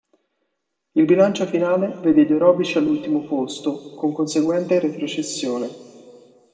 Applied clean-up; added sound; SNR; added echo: none; none; none; reverberation time 1.5 s.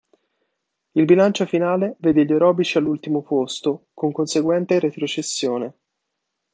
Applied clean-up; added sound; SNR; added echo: none; none; none; none.